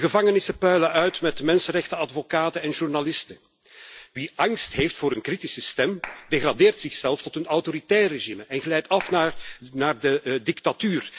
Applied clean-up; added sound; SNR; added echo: none; Clapping; 14 dB; none.